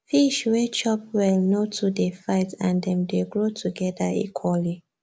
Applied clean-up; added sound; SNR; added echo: none; none; none; none.